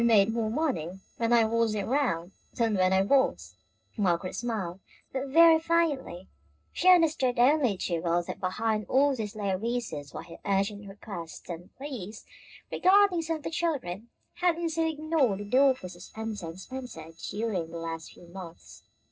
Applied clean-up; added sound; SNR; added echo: neural separator model SepFormer DNS4.